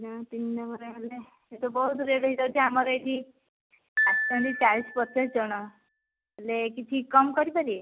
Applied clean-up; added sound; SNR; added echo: none; Piano; 8 dB; none.